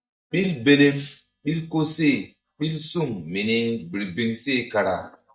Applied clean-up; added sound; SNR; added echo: neural mask model DeepFilterNet 3.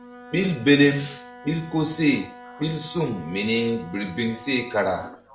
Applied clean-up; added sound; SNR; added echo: none; Wind instrument, woodwind instrument; 18 dB; none.